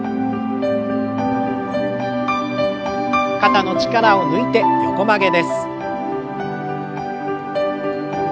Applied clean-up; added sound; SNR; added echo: none; none; none; none.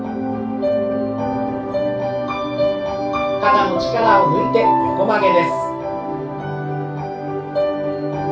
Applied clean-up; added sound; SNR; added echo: none; none; none; reverberation time 0.2 s.